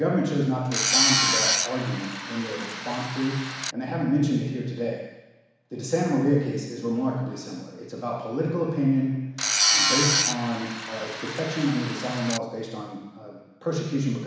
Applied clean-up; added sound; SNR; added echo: none; Tools; -2 dB; reverberation time 1.1 s.